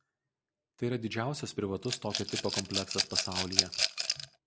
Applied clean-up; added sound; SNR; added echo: none; Rattle / Glass; -3 dB; none.